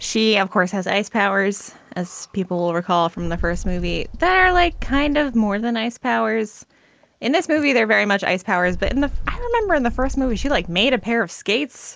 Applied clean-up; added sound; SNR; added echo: none; Bird; 10 dB; none.